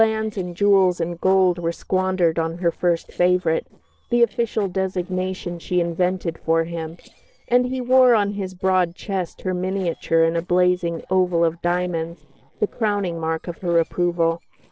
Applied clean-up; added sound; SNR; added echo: neural separator model SepFormer DNS4.